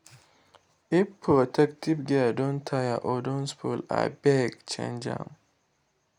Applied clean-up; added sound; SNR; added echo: none; none; none; none.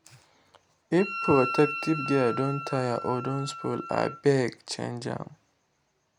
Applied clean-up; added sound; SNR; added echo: none; Wind instrument, woodwind instrument; 7 dB; none.